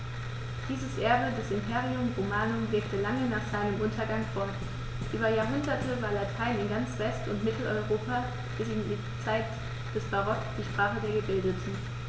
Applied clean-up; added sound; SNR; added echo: none; Hammer; 19 dB; none.